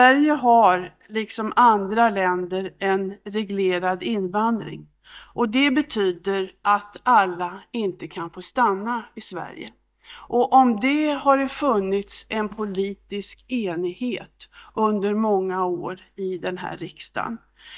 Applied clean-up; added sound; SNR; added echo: neural mask model DeepFilterNet 3.